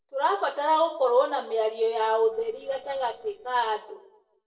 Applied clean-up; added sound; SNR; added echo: neural separator model SepFormer DNS4.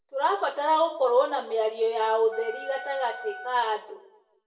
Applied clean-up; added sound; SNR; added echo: none; Wind instrument, woodwind instrument; 13 dB; reverberation time 0.6 s.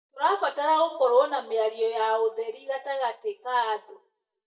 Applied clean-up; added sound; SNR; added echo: neural mask model DeepFilterNet 3.